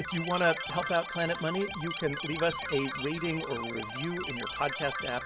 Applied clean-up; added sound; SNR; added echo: none; Keyboard (musical); 6 dB; reverberation time 0.2 s.